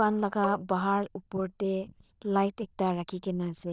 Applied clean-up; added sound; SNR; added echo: neural diffusion model UNIVERSE++.